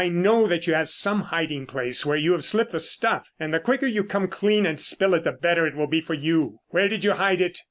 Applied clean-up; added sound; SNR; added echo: none; none; none; none.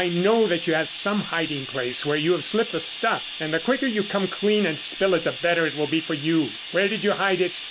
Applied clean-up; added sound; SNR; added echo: none; Bathtub (filling or washing); 10 dB; none.